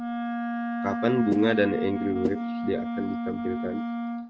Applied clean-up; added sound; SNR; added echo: neural mask model RNNoise.